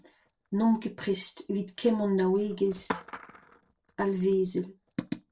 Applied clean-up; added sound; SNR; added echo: neural separator model SepFormer DNS4.